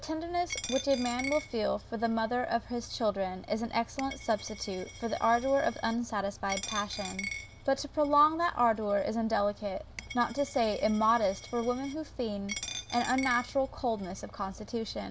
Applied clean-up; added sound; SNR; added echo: none; Coin (dropping); 14 dB; none.